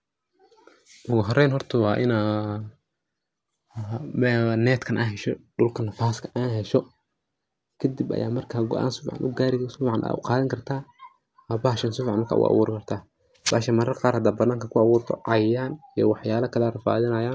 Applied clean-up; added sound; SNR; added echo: none; none; none; none.